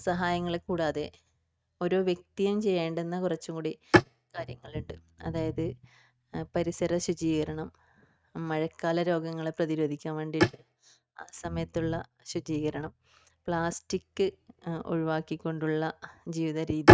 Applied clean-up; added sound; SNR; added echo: neural mask model RNNoise.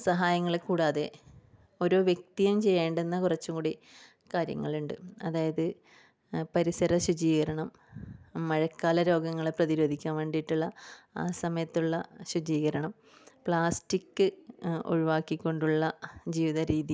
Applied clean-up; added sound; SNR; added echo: none; none; none; none.